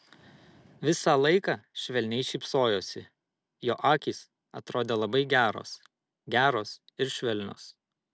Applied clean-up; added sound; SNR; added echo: none; none; none; none.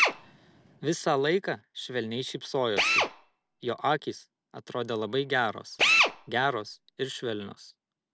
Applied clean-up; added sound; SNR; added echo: none; Drill; 1 dB; none.